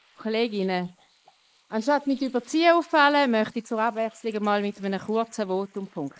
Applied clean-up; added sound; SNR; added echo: neural mask model Resemble Enhance denoiser.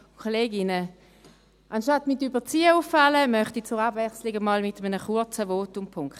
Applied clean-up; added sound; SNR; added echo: none; none; none; none.